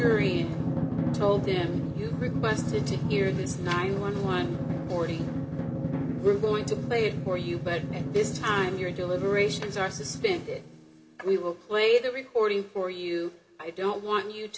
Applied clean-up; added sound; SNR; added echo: none; Drum; 3 dB; reverberation time 0.6 s.